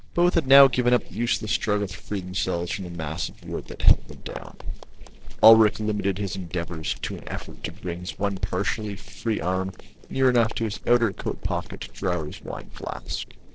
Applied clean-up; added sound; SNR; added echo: neural separator model SepFormer DNS4.